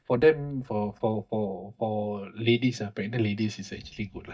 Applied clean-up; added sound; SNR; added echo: neural mask model DeepFilterNet 3.